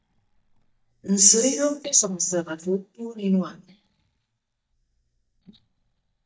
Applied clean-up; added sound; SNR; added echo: neural mask model DeepFilterNet 3.